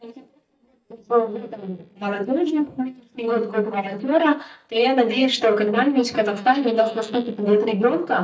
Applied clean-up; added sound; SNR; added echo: neural mask model DeepFilterNet 3.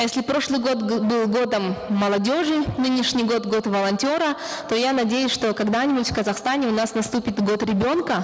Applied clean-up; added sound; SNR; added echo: none; none; none; none.